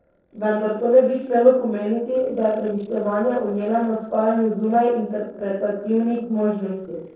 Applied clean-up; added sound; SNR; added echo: neural separator model SepFormer DNS4.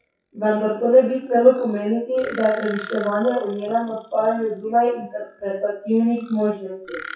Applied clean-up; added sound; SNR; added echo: classical method WPE with log-MMSE.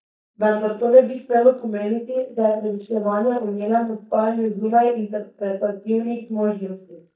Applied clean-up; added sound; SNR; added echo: neural mask model DeepFilterNet 3.